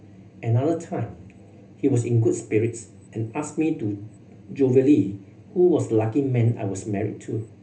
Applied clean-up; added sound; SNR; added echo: none; none; none; reverberation time 0.3 s.